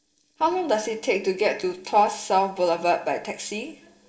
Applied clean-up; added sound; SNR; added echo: neural separator model SepFormer DNS4.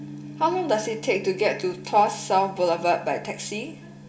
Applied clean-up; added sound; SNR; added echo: none; Gong; 16 dB; reverberation time 0.3 s.